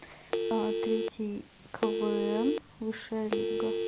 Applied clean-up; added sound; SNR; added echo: none; Telephone; -1 dB; none.